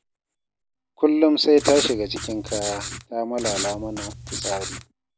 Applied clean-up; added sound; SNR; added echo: none; Writing; 8 dB; none.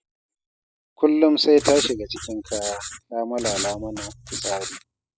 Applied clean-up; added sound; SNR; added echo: classical method spectral subtraction.